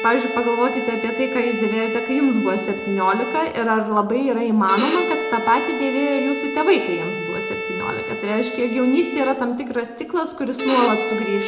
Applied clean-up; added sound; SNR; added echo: none; Bowed string instrument; 7 dB; reverberation time 0.6 s.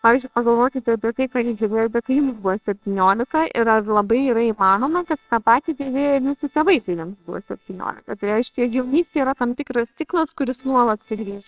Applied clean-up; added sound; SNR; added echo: neural separator model SepFormer WHAMR!.